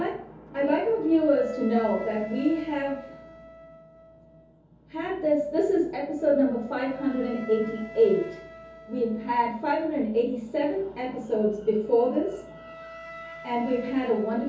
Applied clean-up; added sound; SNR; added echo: none; Wind instrument, woodwind instrument; 19 dB; reverberation time 0.6 s.